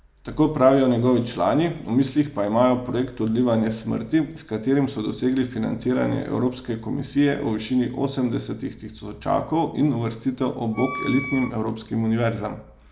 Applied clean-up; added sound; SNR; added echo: none; Wind instrument, woodwind instrument; 11 dB; none.